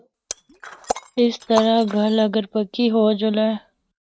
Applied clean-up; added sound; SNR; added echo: neural mask model RNNoise.